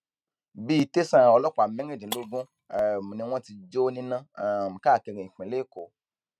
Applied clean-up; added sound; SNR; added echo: neural mask model RNNoise.